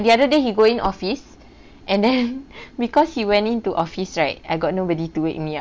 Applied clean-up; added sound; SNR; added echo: none; none; none; none.